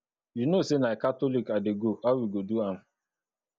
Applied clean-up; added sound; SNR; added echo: none; none; none; none.